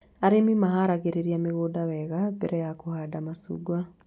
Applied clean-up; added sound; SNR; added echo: none; none; none; none.